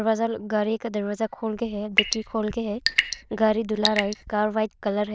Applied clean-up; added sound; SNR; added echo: neural diffusion model UNIVERSE++.